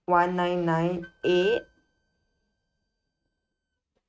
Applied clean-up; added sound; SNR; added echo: neural mask model RNNoise.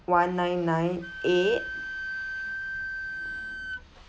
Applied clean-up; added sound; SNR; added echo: none; Wind instrument, woodwind instrument; 7 dB; none.